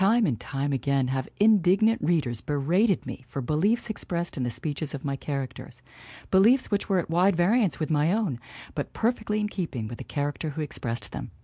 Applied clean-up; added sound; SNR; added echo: none; none; none; none.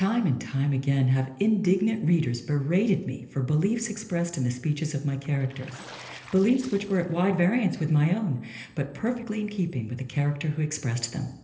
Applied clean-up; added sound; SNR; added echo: neural separator model SepFormer DNS4.